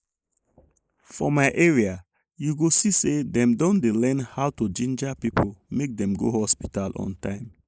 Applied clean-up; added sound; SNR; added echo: neural mask model Resemble Enhance denoiser.